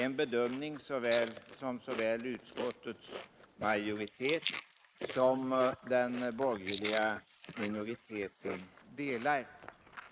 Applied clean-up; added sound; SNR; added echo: neural mask model Resemble Enhance denoiser.